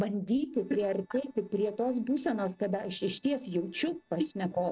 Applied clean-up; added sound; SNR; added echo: neural separator model SepFormer DNS4.